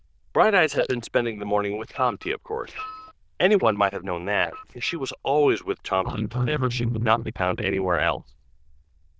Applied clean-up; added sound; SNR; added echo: neural diffusion model UNIVERSE++.